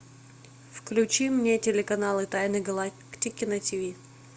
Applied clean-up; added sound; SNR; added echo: none; none; none; none.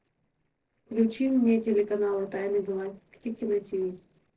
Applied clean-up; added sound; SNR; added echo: neural separator model SepFormer DNS4.